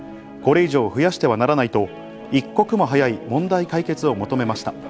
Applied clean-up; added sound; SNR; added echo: none; Guitar; 17 dB; none.